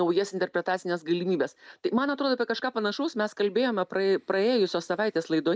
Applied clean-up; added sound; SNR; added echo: none; none; none; none.